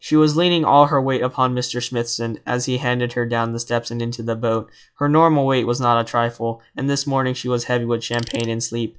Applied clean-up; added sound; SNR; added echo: classical method log-MMSE.